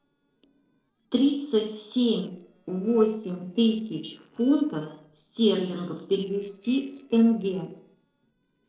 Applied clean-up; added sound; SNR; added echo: neural separator model SepFormer DNS4.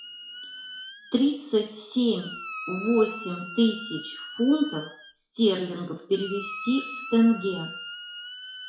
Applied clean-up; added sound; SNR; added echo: classical method WPE with log-MMSE.